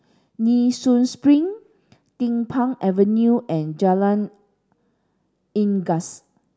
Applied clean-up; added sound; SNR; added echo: none; none; none; none.